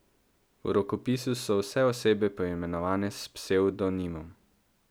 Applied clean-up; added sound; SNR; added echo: none; none; none; none.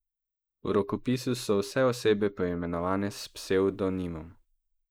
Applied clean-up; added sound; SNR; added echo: neural mask model Resemble Enhance denoiser.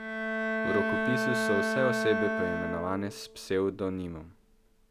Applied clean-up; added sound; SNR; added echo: none; Bowed string instrument; -1 dB; none.